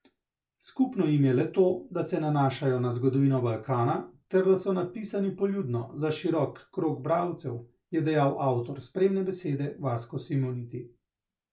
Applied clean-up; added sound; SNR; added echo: none; none; none; none.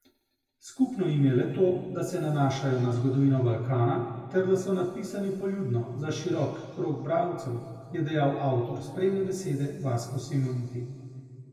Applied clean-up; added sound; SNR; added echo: none; none; none; reverberation time 2.2 s.